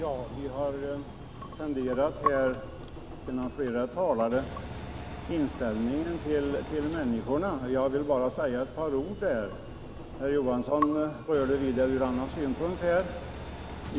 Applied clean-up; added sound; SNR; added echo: none; Engine; 11 dB; none.